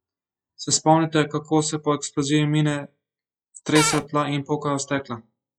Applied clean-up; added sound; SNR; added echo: classical method log-MMSE.